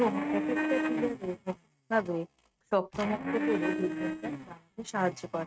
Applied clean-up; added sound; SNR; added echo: neural mask model RNNoise.